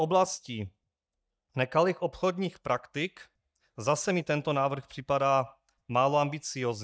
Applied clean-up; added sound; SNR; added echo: neural mask model DeepFilterNet 3.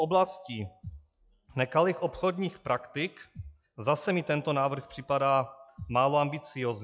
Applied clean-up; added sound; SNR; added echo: classical method log-MMSE.